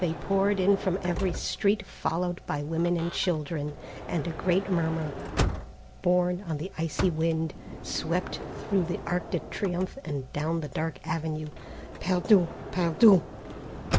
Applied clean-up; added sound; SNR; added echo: none; Sliding door / Motor vehicle (road); 9 dB; none.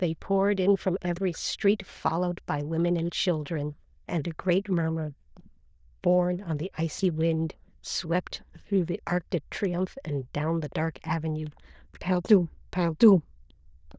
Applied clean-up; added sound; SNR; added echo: neural diffusion model UNIVERSE++.